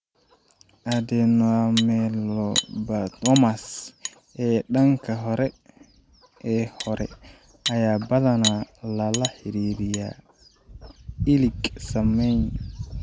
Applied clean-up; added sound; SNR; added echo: none; Cutlery, silverware; 10 dB; none.